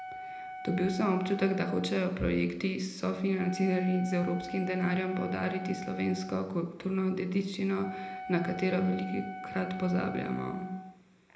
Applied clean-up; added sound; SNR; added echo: none; Wind instrument, woodwind instrument; 12 dB; reverberation time 0.8 s.